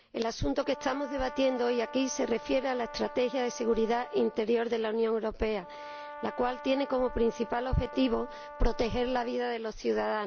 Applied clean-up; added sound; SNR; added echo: none; Brass instrument; 15 dB; none.